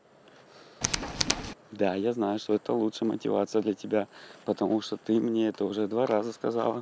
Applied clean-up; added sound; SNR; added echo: none; Tools; 1 dB; none.